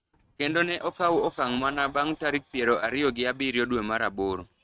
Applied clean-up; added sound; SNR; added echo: neural mask model RNNoise.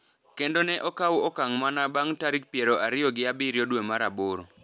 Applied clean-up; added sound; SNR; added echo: none; none; none; none.